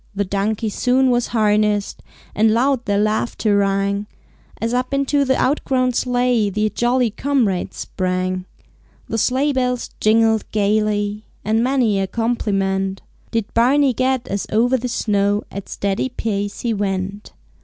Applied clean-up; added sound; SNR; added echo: none; none; none; none.